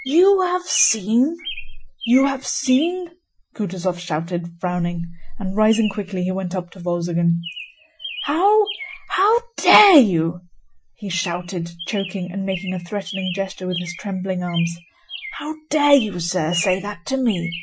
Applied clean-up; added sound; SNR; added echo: classical method Wiener filter.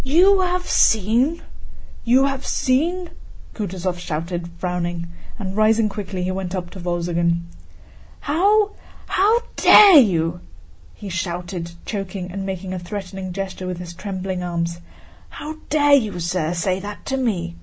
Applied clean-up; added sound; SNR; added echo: none; none; none; none.